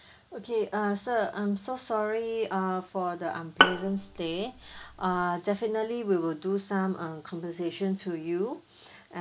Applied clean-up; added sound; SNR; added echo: none; Bowed string instrument; -2 dB; none.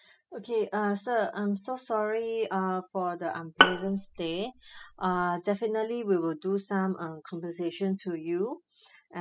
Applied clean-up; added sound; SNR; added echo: classical method spectral subtraction.